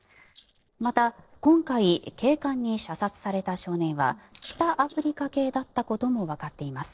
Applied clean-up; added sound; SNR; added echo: neural separator model SepFormer DNS4.